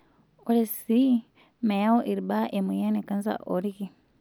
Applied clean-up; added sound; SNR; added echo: none; none; none; none.